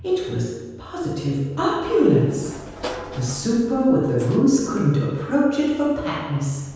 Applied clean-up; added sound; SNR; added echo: none; Sliding door / Slam; 19 dB; reverberation time 1.2 s.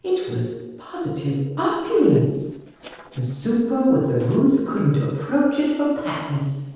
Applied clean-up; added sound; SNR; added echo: neural separator model SepFormer DNS4.